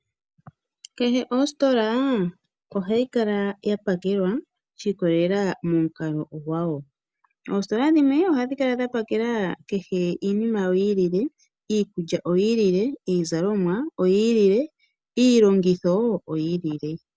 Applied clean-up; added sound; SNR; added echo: none; none; none; none.